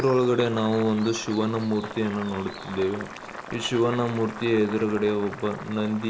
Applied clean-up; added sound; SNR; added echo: none; Boiling; 13 dB; none.